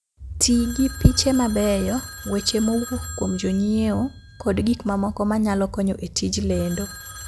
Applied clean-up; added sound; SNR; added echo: none; Telephone; 17 dB; none.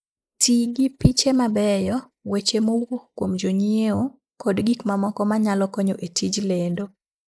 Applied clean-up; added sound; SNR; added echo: neural mask model Resemble Enhance denoiser.